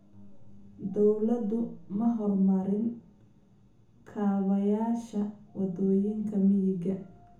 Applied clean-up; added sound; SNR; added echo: none; none; none; reverberation time 0.7 s.